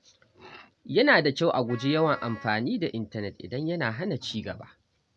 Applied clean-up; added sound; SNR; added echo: none; Wind instrument, woodwind instrument; 18 dB; none.